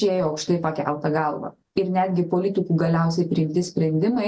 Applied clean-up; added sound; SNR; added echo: none; none; none; none.